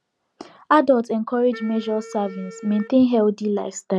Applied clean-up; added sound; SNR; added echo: none; Wind instrument, woodwind instrument; 20 dB; none.